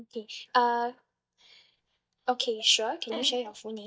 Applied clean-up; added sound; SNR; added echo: neural mask model DeepFilterNet 3.